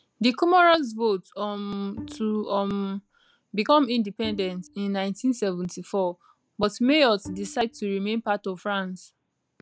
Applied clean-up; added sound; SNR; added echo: none; Bowed string instrument; 19 dB; none.